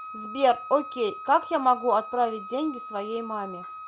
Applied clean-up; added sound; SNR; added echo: none; Wind instrument, woodwind instrument; 13 dB; none.